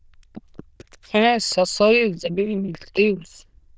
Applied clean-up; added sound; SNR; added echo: neural diffusion model UNIVERSE++.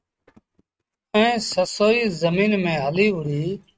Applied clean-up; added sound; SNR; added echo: neural mask model RNNoise.